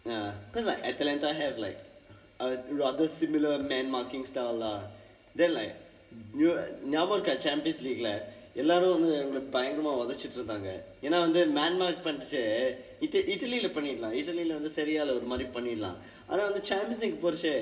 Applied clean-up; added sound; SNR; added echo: none; none; none; reverberation time 2.2 s.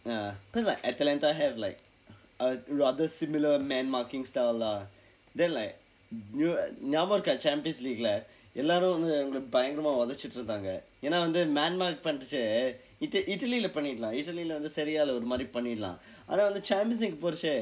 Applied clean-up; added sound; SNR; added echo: none; none; none; none.